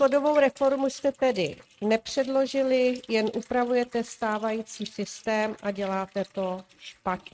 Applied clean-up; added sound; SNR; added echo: neural mask model RNNoise.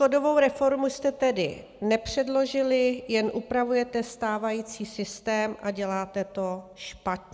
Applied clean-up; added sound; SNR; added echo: none; none; none; none.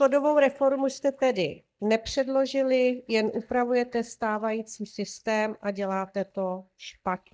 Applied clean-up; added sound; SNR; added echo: neural mask model DeepFilterNet 3.